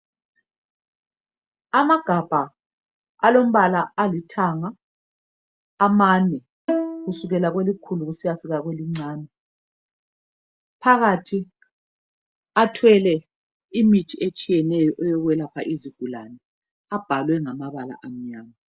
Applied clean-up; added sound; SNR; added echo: none; Bowed string instrument; 7 dB; none.